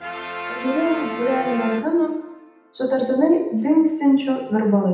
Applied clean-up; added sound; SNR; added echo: none; Brass instrument; 14 dB; reverberation time 0.8 s.